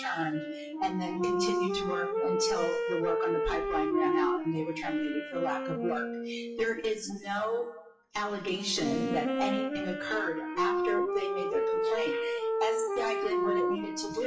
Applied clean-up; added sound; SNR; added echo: classical method WPE with log-MMSE.